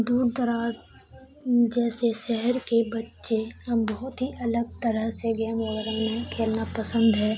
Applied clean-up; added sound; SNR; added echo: none; none; none; none.